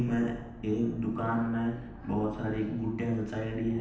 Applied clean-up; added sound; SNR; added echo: none; Thunder; 14 dB; reverberation time 0.9 s.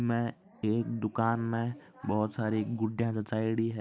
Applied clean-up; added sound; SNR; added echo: none; none; none; none.